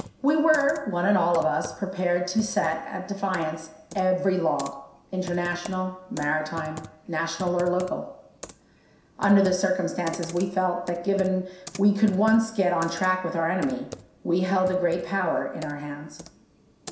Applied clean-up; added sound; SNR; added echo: none; Computer keyboard; 19 dB; reverberation time 0.7 s.